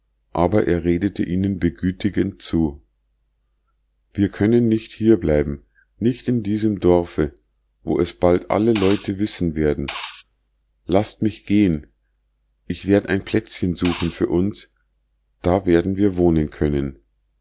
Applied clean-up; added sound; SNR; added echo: none; Liquid; 11 dB; none.